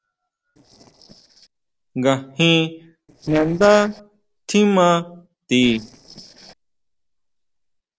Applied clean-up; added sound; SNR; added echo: neural separator model SepFormer DNS4.